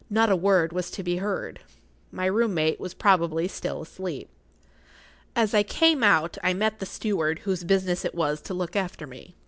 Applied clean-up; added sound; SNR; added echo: none; none; none; none.